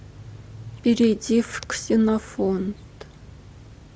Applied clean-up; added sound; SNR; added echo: none; none; none; none.